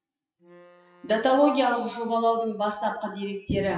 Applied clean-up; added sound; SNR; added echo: classical method WPE with log-MMSE.